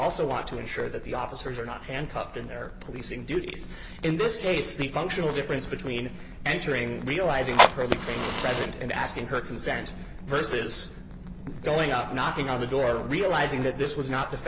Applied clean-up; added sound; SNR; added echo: none; Fire; -3 dB; none.